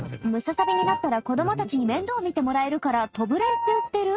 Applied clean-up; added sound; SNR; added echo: neural mask model RNNoise.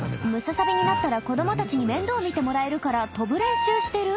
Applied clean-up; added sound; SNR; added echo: none; Wind instrument, woodwind instrument; 2 dB; none.